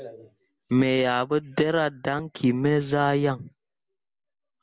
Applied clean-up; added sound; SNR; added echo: none; none; none; none.